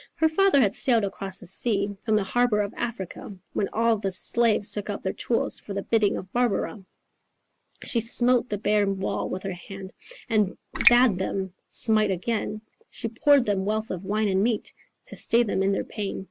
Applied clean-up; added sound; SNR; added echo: none; Raindrop; 1 dB; none.